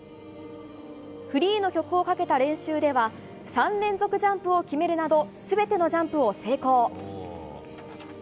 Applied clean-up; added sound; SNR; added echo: none; none; none; none.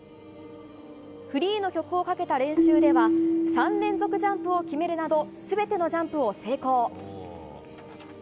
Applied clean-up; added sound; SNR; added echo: none; Keyboard (musical); 1 dB; none.